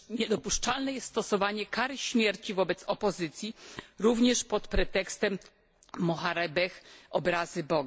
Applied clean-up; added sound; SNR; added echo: none; none; none; none.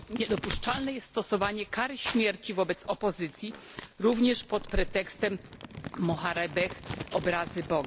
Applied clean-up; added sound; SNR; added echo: none; Crumpling, crinkling; 13 dB; none.